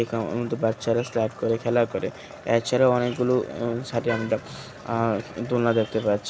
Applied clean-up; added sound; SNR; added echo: none; none; none; none.